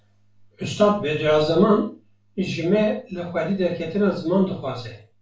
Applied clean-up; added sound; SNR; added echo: none; none; none; reverberation time 0.3 s.